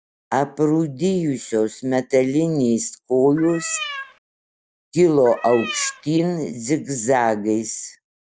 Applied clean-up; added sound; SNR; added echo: none; Cat; 11 dB; none.